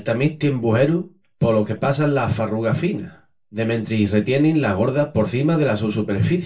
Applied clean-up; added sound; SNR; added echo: none; none; none; reverberation time 0.2 s.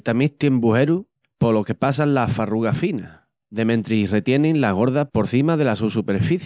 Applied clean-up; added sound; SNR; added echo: none; none; none; none.